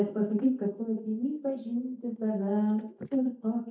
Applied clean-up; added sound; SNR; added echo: neural mask model DeepFilterNet 3.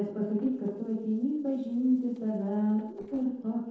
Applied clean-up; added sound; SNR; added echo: neural separator model SepFormer DNS4.